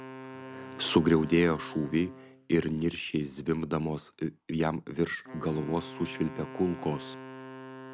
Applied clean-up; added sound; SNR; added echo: none; Wind instrument, woodwind instrument; 15 dB; none.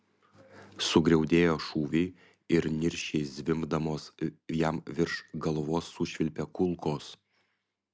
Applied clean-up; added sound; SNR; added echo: none; none; none; none.